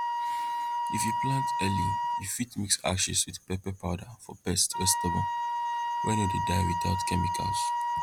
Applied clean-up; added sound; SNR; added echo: none; Wind instrument, woodwind instrument; 0 dB; none.